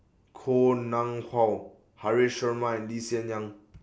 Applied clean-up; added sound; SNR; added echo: none; none; none; none.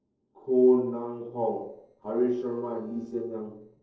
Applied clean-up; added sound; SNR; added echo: neural separator model SepFormer DNS4.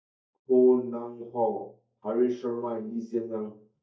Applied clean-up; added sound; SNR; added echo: neural mask model DeepFilterNet 3.